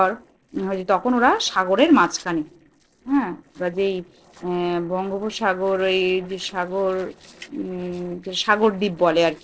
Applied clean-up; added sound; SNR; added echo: neural separator model SepFormer DNS4.